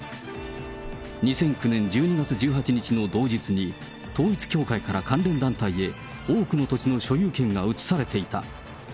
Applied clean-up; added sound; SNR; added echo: none; Acoustic guitar / Strum; 16 dB; none.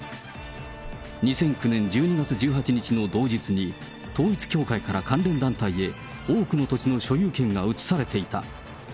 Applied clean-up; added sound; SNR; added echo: none; none; none; none.